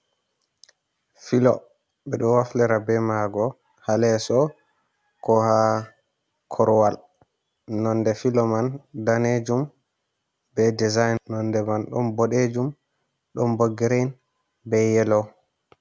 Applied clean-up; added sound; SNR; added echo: none; none; none; none.